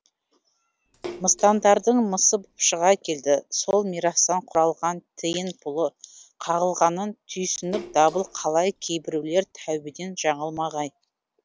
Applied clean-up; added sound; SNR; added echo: none; Splash, splatter; 18 dB; none.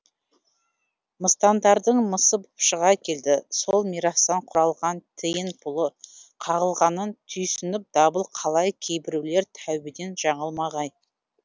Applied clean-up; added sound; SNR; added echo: none; none; none; none.